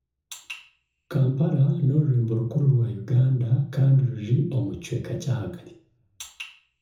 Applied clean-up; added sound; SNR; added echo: none; none; none; reverberation time 0.6 s.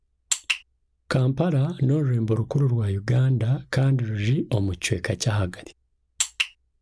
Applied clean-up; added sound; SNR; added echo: none; none; none; none.